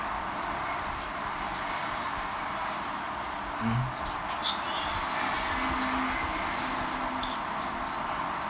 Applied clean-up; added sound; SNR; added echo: none; none; none; none.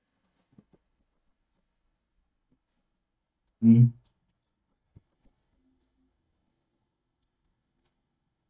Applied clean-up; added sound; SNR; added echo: neural mask model DeepFilterNet 3.